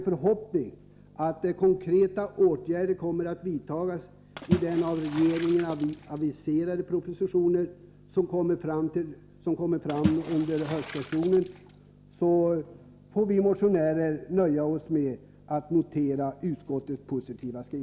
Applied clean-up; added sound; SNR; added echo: none; Water / Splash, splatter; 8 dB; none.